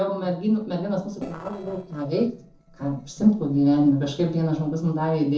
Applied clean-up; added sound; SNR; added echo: neural separator model SepFormer DNS4.